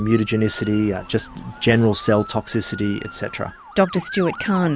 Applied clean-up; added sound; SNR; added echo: none; Motor vehicle (road) / Siren; 16 dB; none.